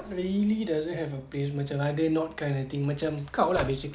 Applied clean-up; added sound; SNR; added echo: none; Sliding door; 17 dB; none.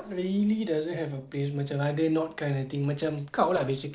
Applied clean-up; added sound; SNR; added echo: neural separator model SepFormer DNS4.